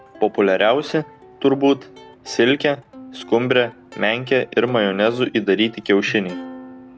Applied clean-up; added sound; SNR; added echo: none; Plucked string instrument; 20 dB; none.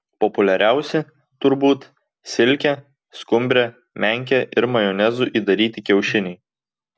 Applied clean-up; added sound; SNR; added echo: none; none; none; none.